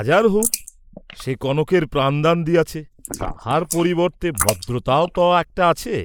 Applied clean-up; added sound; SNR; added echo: neural mask model Resemble Enhance denoiser.